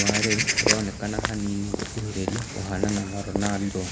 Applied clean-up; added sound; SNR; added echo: none; Walk, footsteps / Bird vocalization, bird call, bird song; -1 dB; none.